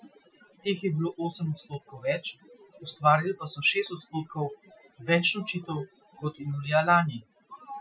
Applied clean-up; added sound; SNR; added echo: classical method Wiener filter.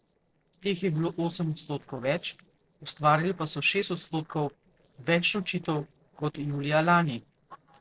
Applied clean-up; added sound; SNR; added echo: neural separator model SepFormer DNS4.